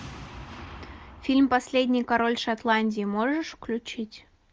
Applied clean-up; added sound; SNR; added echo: none; Boom; 20 dB; none.